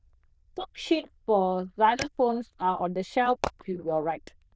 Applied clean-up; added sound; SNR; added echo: neural diffusion model UNIVERSE++.